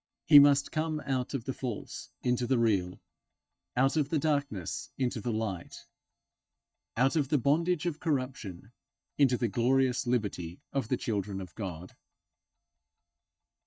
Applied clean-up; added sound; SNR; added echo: neural mask model DeepFilterNet 3.